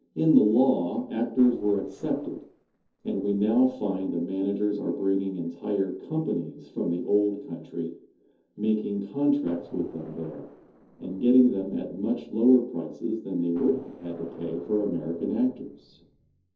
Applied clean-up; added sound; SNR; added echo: neural separator model SepFormer DNS4.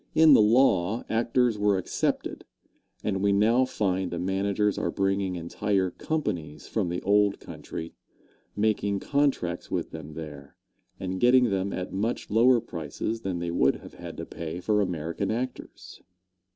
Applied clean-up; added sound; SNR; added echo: none; none; none; none.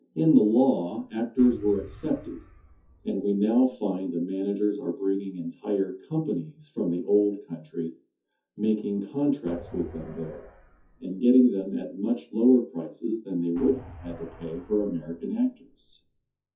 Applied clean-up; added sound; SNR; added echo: classical method WPE with log-MMSE.